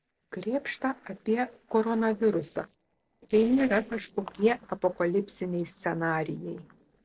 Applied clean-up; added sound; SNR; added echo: neural separator model SepFormer DNS4.